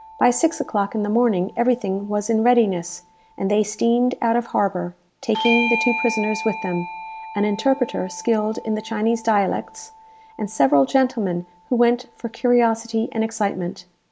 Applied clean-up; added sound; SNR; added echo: none; Bell / Doorbell; 12 dB; none.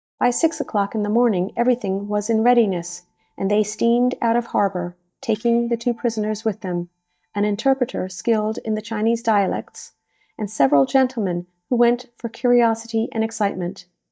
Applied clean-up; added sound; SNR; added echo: neural mask model DeepFilterNet 3.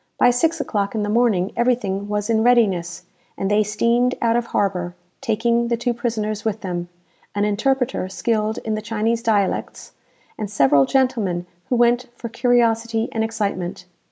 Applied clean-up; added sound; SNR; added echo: none; none; none; none.